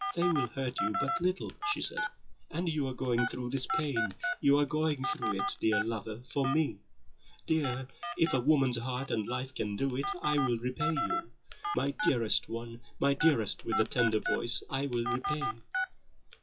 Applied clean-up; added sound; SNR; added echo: classical method WPE with log-MMSE.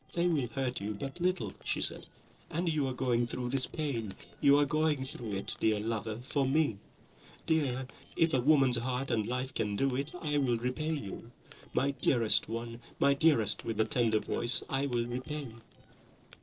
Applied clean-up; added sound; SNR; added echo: neural separator model SepFormer DNS4.